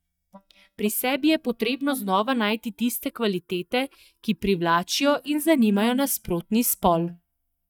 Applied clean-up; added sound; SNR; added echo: neural mask model DeepFilterNet 3.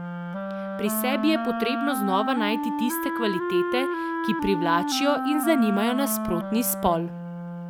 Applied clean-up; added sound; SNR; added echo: none; Wind instrument, woodwind instrument; 2 dB; none.